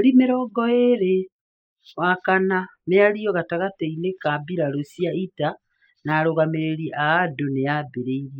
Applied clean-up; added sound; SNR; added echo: neural mask model Resemble Enhance denoiser.